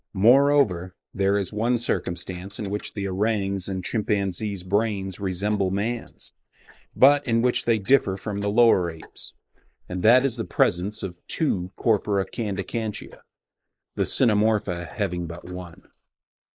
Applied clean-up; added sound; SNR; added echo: neural mask model Resemble Enhance denoiser.